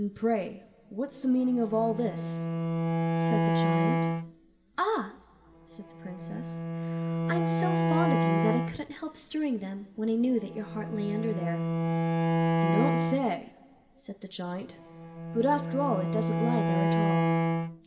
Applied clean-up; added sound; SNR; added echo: none; Bowed string instrument; -2 dB; reverberation time 1.6 s.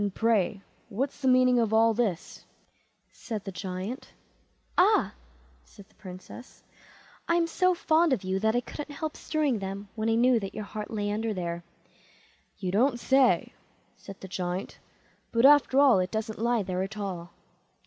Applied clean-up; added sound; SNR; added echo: none; none; none; none.